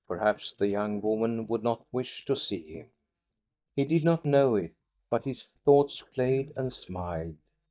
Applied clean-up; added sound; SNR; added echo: neural mask model DeepFilterNet 3.